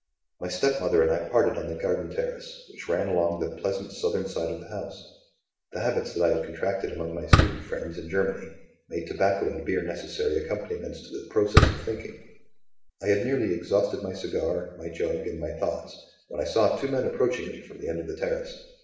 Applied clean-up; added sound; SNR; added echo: none; Fireworks; -3 dB; reverberation time 0.9 s.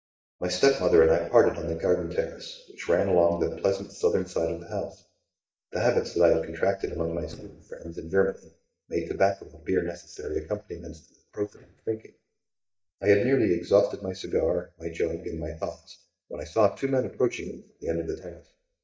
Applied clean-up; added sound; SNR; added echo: neural mask model DeepFilterNet 3.